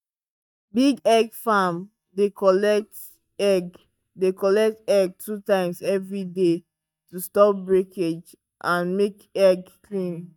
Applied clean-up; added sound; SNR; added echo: neural mask model DeepFilterNet 3.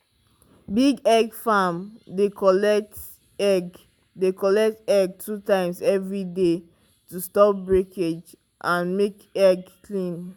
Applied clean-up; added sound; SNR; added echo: none; none; none; none.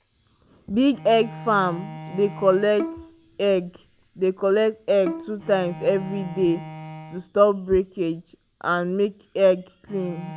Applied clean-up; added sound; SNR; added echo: none; Bowed string instrument + Bowed string instrument; 15 dB; none.